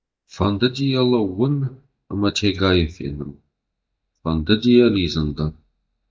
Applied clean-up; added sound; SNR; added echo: neural mask model DeepFilterNet 3.